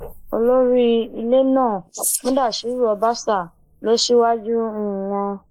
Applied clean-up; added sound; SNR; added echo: neural mask model Resemble Enhance denoiser.